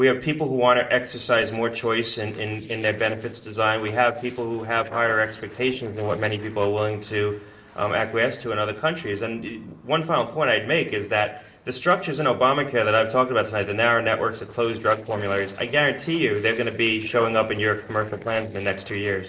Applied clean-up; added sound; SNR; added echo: neural separator model SepFormer DNS4.